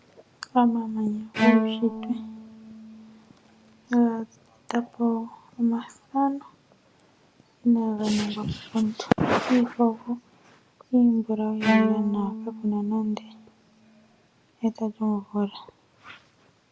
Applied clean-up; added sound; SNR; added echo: none; Bowed string instrument; 2 dB; none.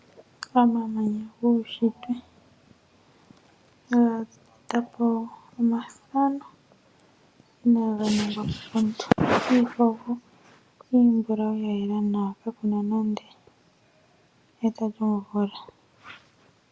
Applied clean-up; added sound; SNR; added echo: none; none; none; none.